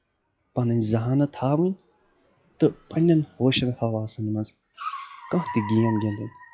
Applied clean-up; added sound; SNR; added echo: classical method log-MMSE.